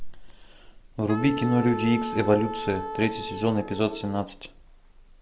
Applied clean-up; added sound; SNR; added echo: none; Wind instrument, woodwind instrument; 9 dB; none.